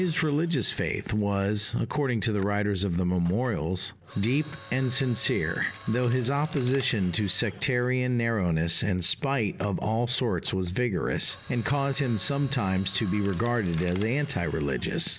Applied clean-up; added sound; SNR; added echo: none; Mechanisms; 19 dB; none.